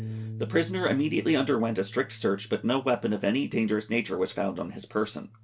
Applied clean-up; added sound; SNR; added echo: none; Bass guitar; 15 dB; none.